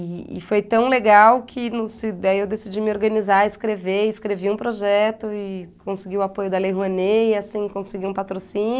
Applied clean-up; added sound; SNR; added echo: none; none; none; none.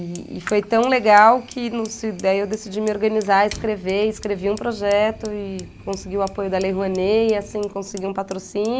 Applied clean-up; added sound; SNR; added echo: none; Fire; 20 dB; none.